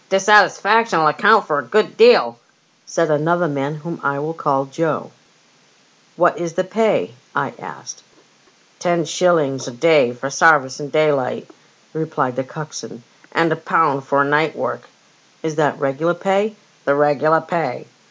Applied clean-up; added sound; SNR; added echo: none; none; none; none.